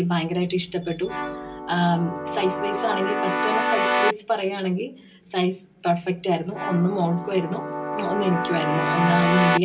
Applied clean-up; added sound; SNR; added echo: none; Keyboard (musical); 1 dB; reverberation time 0.2 s.